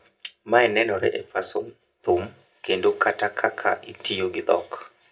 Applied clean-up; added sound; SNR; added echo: none; none; none; reverberation time 0.2 s.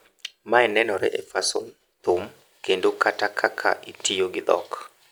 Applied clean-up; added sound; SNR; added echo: none; none; none; none.